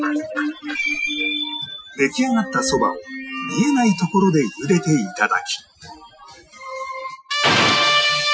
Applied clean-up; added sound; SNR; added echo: classical method Wiener filter.